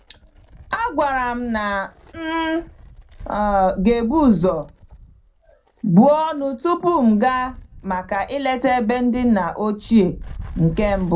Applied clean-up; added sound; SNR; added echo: none; Wind; 17 dB; reverberation time 0.2 s.